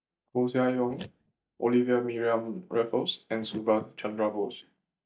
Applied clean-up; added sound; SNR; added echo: neural mask model DeepFilterNet 3.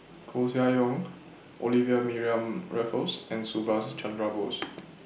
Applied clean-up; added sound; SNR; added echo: none; none; none; none.